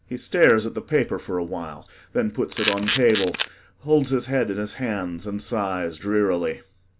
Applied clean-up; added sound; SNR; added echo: none; Camera; 3 dB; none.